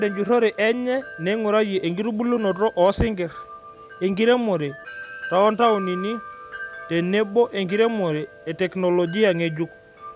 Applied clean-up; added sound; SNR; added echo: none; Wind chime; 17 dB; none.